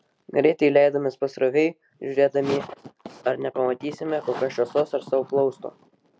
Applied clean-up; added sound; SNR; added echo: none; none; none; none.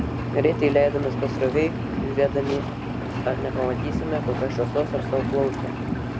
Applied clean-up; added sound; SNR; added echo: none; Engine; 2 dB; none.